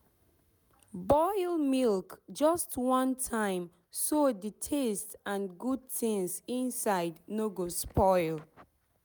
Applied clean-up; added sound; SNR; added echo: none; none; none; none.